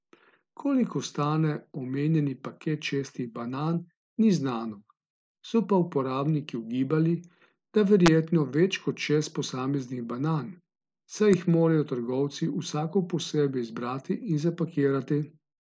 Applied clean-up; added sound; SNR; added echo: neural mask model Resemble Enhance denoiser.